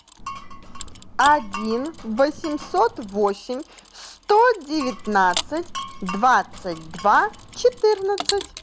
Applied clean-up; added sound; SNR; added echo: none; Glass + Mechanisms; 12 dB; none.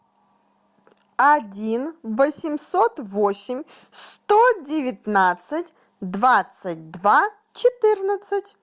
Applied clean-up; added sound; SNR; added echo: none; none; none; none.